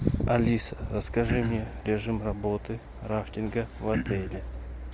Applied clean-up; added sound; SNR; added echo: none; Cough; 3 dB; none.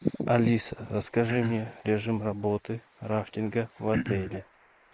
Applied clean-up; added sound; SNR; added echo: neural mask model Resemble Enhance denoiser.